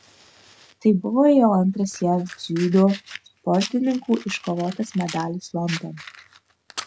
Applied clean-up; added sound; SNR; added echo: none; Fire; 18 dB; none.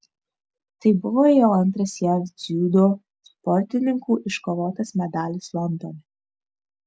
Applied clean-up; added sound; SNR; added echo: none; none; none; none.